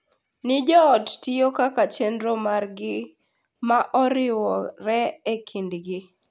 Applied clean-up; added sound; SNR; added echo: none; none; none; none.